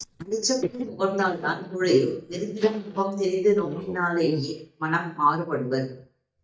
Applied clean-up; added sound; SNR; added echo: neural mask model DeepFilterNet 3.